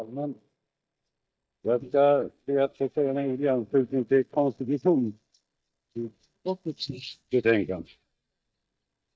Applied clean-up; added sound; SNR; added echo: neural mask model DeepFilterNet 3.